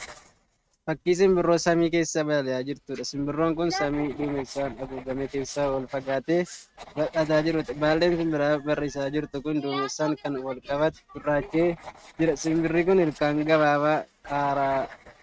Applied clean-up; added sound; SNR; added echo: neural mask model RNNoise.